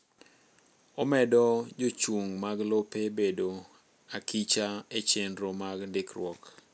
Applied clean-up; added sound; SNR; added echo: none; none; none; none.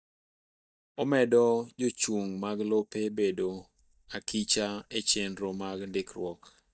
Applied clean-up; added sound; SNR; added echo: neural mask model DeepFilterNet 3.